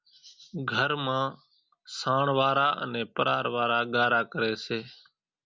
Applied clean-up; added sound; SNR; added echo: none; none; none; none.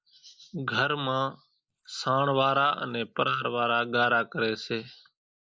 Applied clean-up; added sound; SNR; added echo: neural mask model Resemble Enhance denoiser.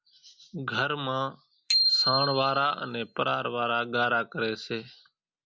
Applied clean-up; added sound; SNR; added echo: none; Bicycle bell; 1 dB; none.